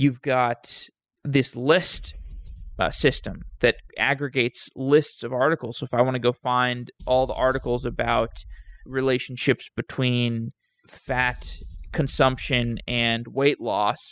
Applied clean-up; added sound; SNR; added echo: classical method spectral subtraction.